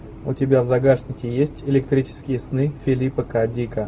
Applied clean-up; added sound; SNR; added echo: none; none; none; none.